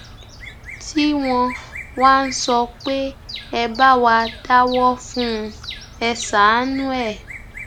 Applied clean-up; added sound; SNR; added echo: none; Bird vocalization, bird call, bird song; 16 dB; none.